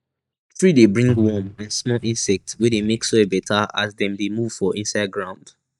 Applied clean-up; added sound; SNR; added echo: neural mask model DeepFilterNet 3.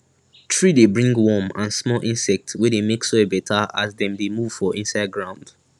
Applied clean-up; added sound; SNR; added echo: none; none; none; none.